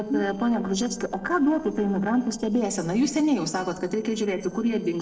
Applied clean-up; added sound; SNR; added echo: neural separator model SepFormer DNS4.